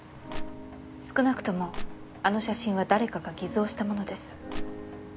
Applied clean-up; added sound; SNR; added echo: none; Crushing; 6 dB; none.